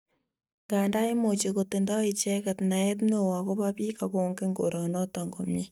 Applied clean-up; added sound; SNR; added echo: neural mask model DeepFilterNet 3.